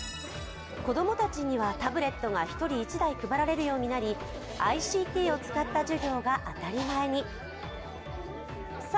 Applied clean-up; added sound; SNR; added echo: none; none; none; none.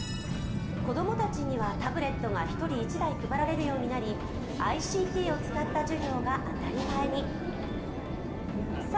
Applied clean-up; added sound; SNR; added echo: none; Subway, metro, underground; 1 dB; reverberation time 1.7 s.